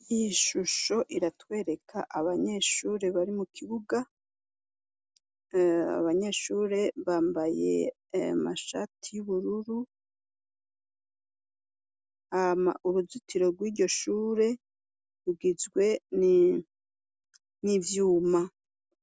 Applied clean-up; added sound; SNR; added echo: none; none; none; none.